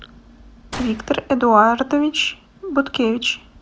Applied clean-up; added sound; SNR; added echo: none; Gunshot, gunfire; 20 dB; none.